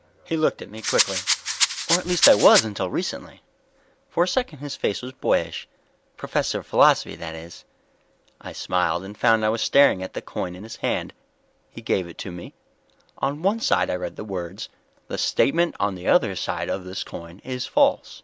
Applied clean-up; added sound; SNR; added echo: none; Rattle; -1 dB; none.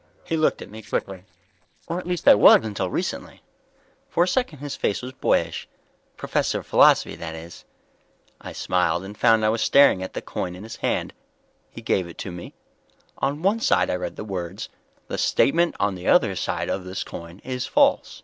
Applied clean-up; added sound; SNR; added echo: neural separator model SepFormer DNS4.